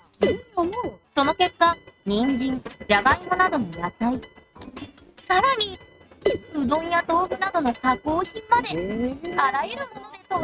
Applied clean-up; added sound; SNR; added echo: neural mask model RNNoise.